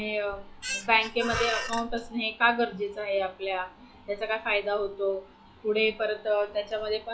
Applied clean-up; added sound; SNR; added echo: classical method log-MMSE.